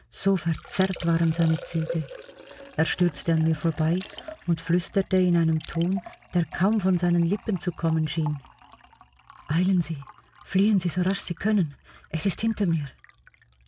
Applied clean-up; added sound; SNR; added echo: none; Liquid + Crushing; 18 dB; none.